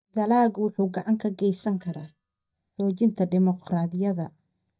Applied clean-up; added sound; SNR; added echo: neural mask model DeepFilterNet 3.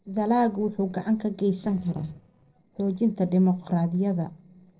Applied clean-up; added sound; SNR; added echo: neural separator model SepFormer DNS4.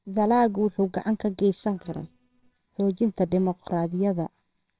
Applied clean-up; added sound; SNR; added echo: neural separator model SepFormer WHAMR!.